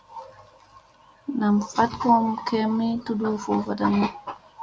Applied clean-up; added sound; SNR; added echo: none; none; none; none.